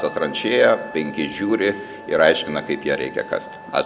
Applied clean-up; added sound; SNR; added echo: none; Wind instrument, woodwind instrument; 17 dB; none.